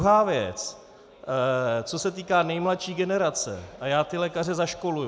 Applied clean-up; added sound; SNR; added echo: none; none; none; none.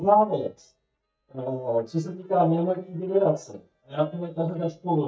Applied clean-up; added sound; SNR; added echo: neural mask model DeepFilterNet 3.